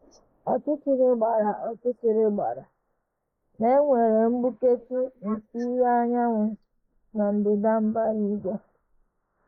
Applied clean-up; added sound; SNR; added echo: neural mask model Resemble Enhance denoiser.